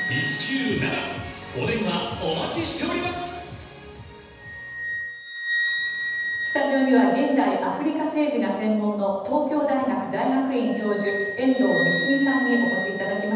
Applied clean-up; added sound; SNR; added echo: none; Wind instrument, woodwind instrument; 7 dB; reverberation time 1.1 s.